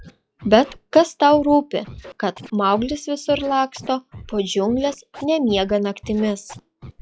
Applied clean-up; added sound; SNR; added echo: classical method log-MMSE.